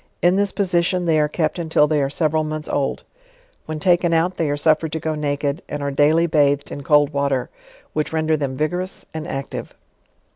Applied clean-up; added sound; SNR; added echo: none; none; none; none.